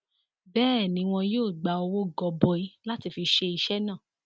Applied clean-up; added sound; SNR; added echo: none; none; none; none.